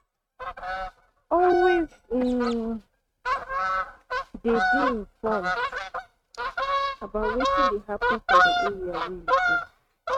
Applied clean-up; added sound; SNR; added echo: neural mask model RNNoise.